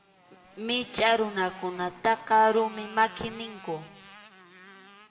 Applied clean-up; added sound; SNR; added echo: none; Motorcycle; 19 dB; reverberation time 0.6 s.